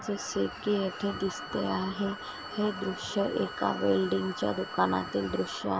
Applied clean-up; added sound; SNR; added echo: none; Bowed string instrument; 15 dB; none.